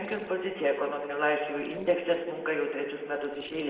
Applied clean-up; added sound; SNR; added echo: neural separator model SepFormer DNS4.